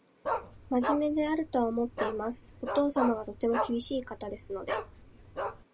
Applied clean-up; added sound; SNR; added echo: none; Bark; 5 dB; none.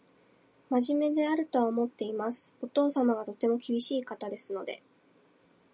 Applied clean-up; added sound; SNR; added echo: none; none; none; none.